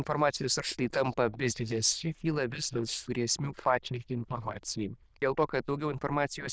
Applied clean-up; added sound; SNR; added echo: neural diffusion model UNIVERSE++.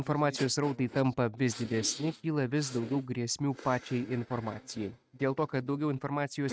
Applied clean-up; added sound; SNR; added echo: neural mask model RNNoise.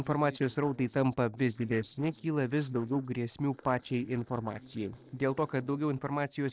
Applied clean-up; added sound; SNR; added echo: neural separator model SepFormer DNS4.